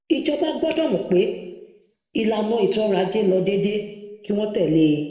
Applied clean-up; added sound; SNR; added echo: none; none; none; reverberation time 1.0 s.